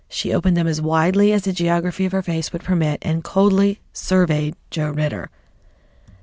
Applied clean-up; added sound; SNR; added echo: none; none; none; none.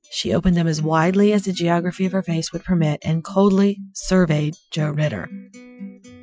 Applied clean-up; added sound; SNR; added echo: classical method Wiener filter.